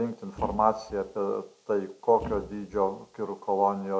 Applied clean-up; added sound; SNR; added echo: none; Thump, thud; 15 dB; none.